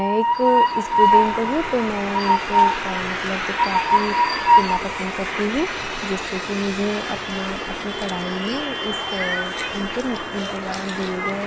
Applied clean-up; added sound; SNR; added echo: none; Train; -4 dB; none.